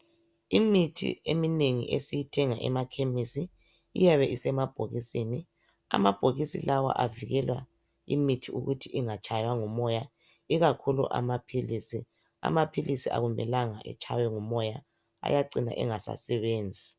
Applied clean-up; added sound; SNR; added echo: none; none; none; none.